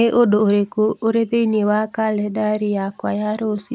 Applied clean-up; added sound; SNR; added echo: none; none; none; none.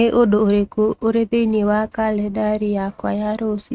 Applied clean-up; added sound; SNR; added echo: neural mask model RNNoise.